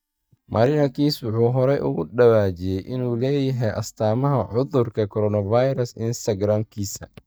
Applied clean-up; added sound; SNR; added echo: neural mask model DeepFilterNet 3.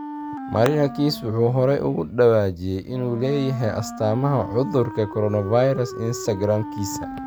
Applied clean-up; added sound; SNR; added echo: none; Wind instrument, woodwind instrument; 12 dB; none.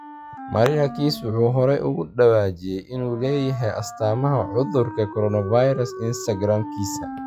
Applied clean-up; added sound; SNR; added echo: classical method log-MMSE.